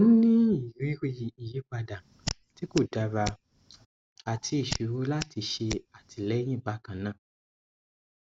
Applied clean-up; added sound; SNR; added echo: none; Hands; 11 dB; none.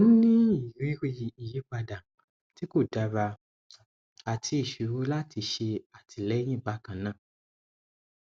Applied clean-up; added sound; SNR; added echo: none; none; none; none.